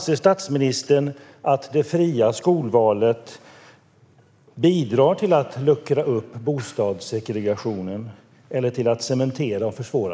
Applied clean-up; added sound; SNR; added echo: none; none; none; none.